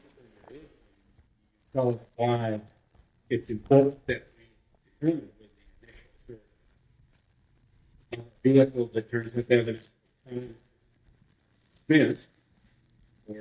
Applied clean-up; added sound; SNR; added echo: neural mask model DeepFilterNet 3.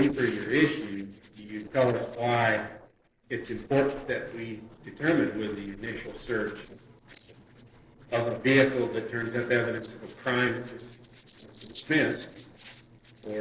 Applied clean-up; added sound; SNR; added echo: neural separator model SepFormer DNS4.